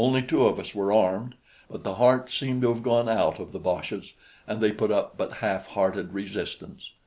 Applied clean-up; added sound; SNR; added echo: none; none; none; none.